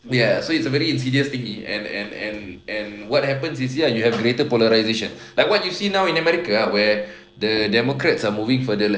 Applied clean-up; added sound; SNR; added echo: neural separator model SepFormer DNS4.